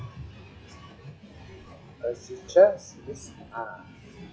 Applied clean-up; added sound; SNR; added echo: classical method log-MMSE.